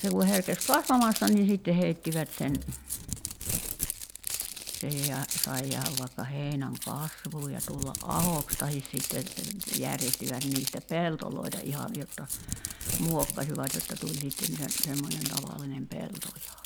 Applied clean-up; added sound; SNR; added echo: none; Crumpling, crinkling; 5 dB; none.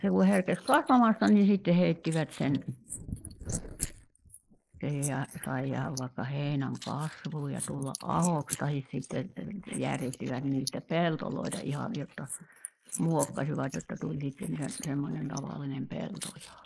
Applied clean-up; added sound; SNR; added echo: neural mask model Resemble Enhance denoiser.